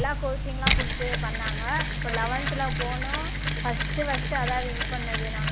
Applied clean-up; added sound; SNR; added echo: none; Mechanisms; -4 dB; none.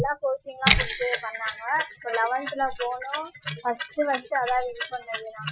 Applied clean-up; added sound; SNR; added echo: classical method Wiener filter.